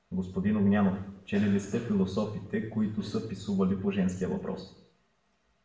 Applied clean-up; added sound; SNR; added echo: none; Cough; 19 dB; reverberation time 0.7 s.